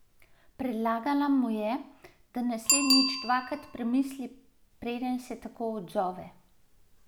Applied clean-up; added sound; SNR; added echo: none; Bicycle bell; 5 dB; none.